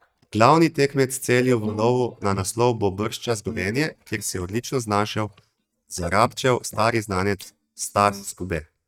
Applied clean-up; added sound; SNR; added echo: neural mask model DeepFilterNet 3.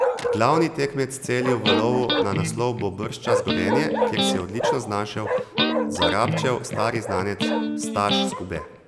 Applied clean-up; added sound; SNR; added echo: none; Bark + Electric guitar; -1 dB; none.